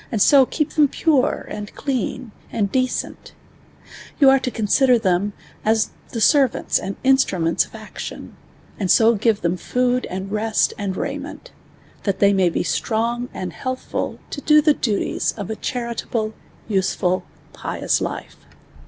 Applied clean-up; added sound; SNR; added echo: none; none; none; none.